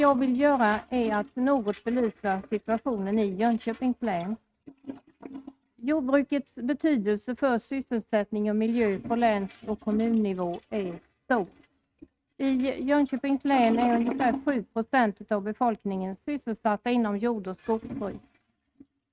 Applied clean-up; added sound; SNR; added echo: neural mask model RNNoise.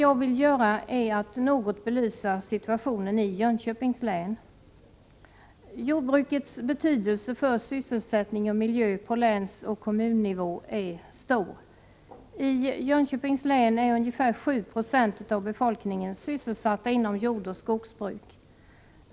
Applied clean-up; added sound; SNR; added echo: none; none; none; none.